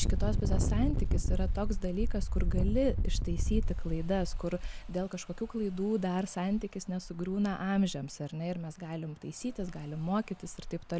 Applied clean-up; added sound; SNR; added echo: none; Engine; -2 dB; none.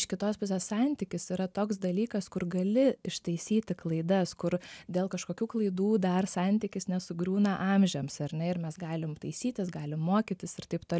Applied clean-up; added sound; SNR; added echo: none; none; none; none.